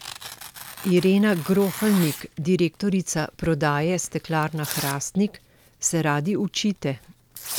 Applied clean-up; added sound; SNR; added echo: none; Tearing; 15 dB; none.